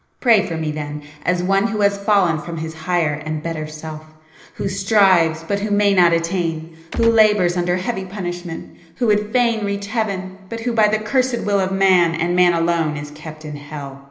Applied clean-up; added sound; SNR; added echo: none; Gunshot, gunfire; 6 dB; reverberation time 0.8 s.